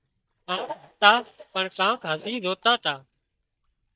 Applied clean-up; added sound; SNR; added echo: neural mask model DeepFilterNet 3.